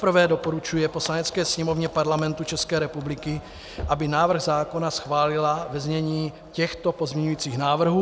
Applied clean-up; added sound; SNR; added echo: none; none; none; none.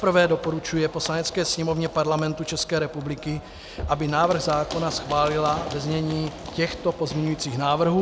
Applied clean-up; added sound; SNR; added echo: none; Run; 15 dB; none.